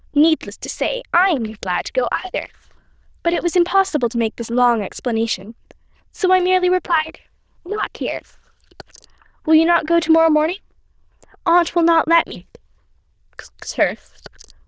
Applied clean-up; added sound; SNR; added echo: neural diffusion model UNIVERSE++.